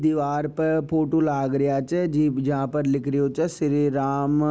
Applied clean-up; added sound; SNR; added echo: none; none; none; none.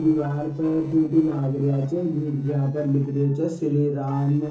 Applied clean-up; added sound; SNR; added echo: neural separator model SepFormer DNS4.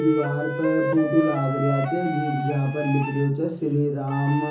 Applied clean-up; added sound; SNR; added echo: none; Wind instrument, woodwind instrument; 6 dB; reverberation time 0.7 s.